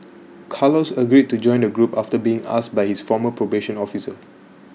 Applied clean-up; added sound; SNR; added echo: none; none; none; none.